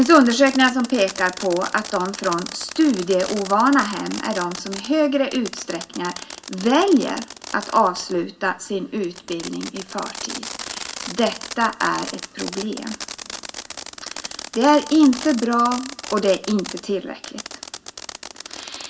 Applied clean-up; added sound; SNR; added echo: none; Fireworks; 13 dB; reverberation time 0.2 s.